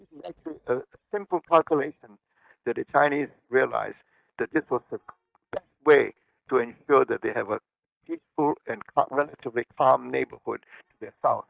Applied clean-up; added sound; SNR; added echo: neural mask model DeepFilterNet 3.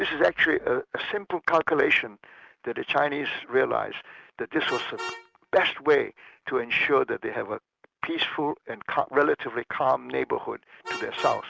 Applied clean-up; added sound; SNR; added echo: none; Vehicle horn, car horn, honking; 18 dB; none.